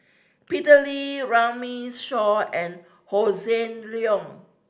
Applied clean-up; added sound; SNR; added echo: none; none; none; none.